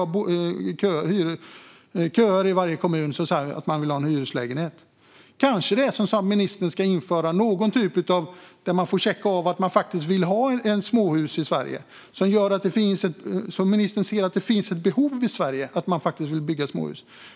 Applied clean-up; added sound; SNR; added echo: none; none; none; none.